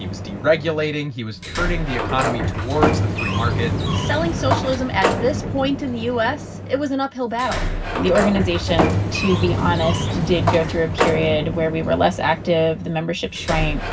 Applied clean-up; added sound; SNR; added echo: none; Sliding door; 1 dB; reverberation time 0.4 s.